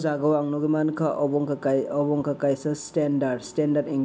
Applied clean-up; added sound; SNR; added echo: none; none; none; none.